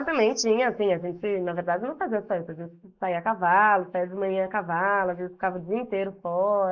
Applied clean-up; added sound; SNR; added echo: neural mask model Resemble Enhance denoiser.